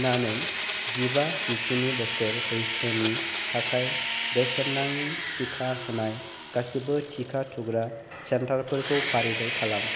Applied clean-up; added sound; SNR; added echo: none; Domestic sounds, home sounds; -1 dB; none.